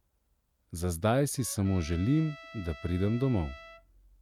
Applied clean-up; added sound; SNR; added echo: none; Trumpet; 19 dB; none.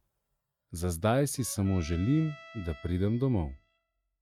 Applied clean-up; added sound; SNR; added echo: classical method log-MMSE.